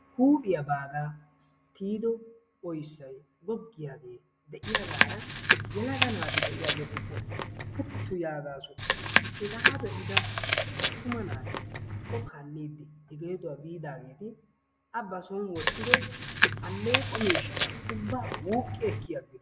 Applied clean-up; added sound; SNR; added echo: none; Chewing, mastication; -5 dB; none.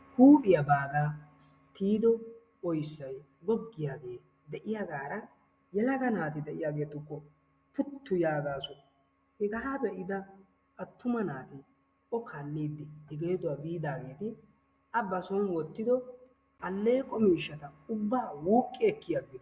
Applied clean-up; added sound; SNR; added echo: none; none; none; none.